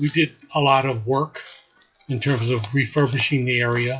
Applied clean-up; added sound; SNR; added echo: classical method WPE with log-MMSE.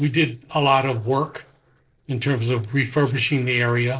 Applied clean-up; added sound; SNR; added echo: neural separator model SepFormer DNS4.